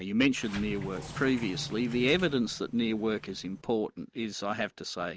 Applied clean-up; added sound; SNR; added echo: none; Sliding door; 13 dB; none.